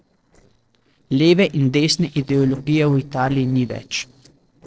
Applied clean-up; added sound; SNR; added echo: neural separator model SepFormer DNS4.